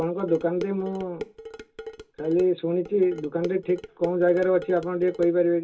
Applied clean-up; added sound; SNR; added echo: none; Dishes, pots, and pans; 15 dB; reverberation time 0.2 s.